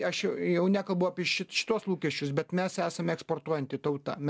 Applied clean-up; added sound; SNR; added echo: none; none; none; none.